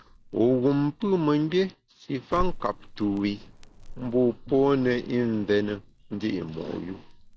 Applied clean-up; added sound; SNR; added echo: none; Crackle; 13 dB; none.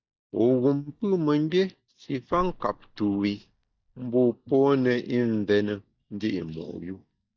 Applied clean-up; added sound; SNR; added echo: neural mask model DeepFilterNet 3.